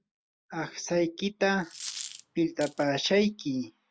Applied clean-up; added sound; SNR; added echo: none; Coin (dropping); 13 dB; none.